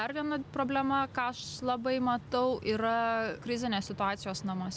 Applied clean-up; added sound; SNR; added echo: none; none; none; none.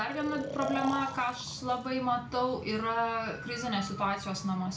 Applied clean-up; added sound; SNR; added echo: none; Breathing; 10 dB; reverberation time 0.4 s.